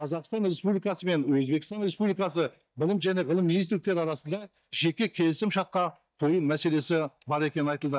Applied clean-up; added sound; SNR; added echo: neural mask model DeepFilterNet 3.